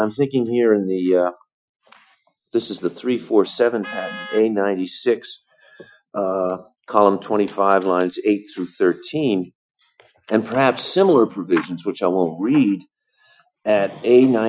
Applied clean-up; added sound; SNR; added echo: classical method Wiener filter.